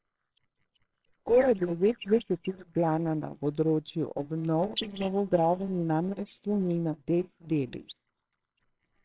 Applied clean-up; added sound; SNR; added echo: neural separator model SepFormer WHAMR!.